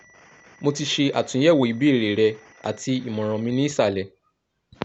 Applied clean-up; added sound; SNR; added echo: none; none; none; none.